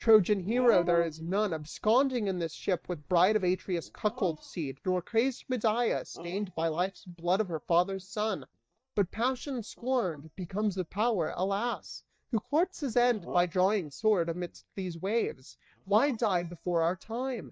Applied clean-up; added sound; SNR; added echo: neural mask model DeepFilterNet 3.